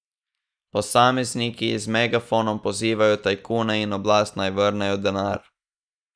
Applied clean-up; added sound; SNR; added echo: neural mask model Resemble Enhance denoiser.